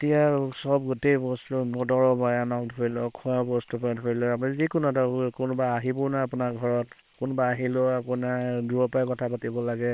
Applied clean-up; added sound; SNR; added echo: neural separator model SepFormer WHAM!.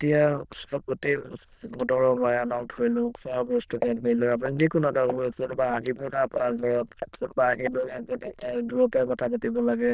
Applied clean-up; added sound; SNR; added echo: neural diffusion model UNIVERSE++.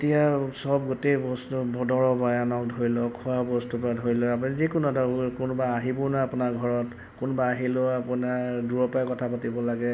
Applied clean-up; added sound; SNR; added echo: none; none; none; none.